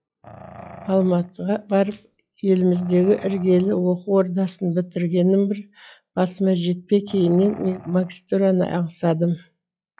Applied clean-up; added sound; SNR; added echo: classical method log-MMSE.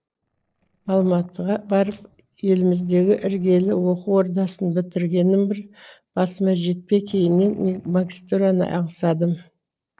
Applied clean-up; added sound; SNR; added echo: neural separator model SepFormer DNS4.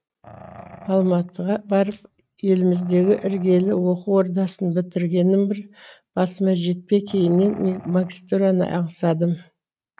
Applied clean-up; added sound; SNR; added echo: neural mask model RNNoise.